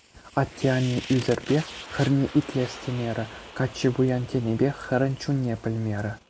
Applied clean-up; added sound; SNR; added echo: none; Fire; 17 dB; none.